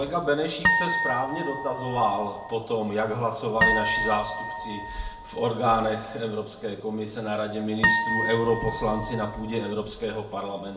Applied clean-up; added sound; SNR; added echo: none; Harp; 0 dB; reverberation time 0.4 s.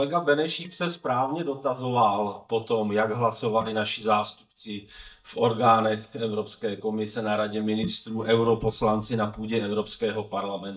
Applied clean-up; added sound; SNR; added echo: neural mask model DeepFilterNet 3.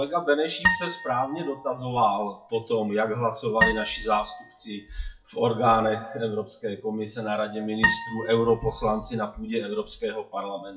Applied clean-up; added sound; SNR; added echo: classical method WPE with log-MMSE.